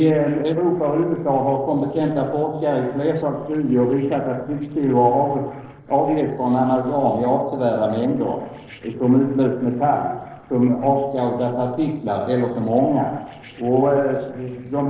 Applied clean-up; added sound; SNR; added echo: neural separator model SepFormer DNS4.